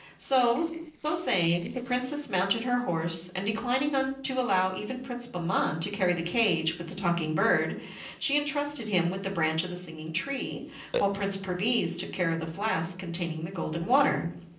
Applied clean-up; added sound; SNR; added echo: neural separator model SepFormer DNS4.